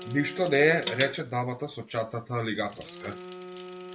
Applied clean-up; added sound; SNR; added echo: none; Bicycle + Telephone; 12 dB; none.